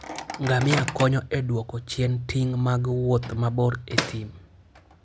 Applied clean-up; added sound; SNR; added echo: none; Microwave oven; 10 dB; none.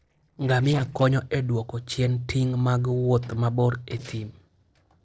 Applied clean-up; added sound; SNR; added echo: neural separator model SepFormer DNS4.